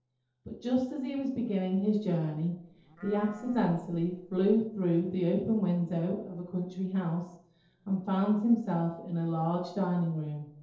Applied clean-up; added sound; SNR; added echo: neural separator model SepFormer DNS4.